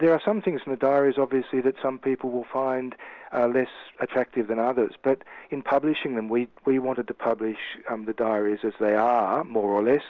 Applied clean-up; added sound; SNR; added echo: none; none; none; none.